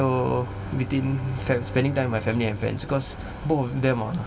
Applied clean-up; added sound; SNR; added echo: none; Bowed string instrument; 12 dB; reverberation time 2.8 s.